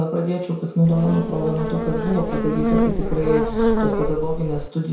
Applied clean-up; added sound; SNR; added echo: none; Buzz; 0 dB; reverberation time 0.6 s.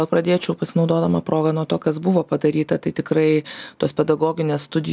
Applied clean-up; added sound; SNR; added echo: none; none; none; none.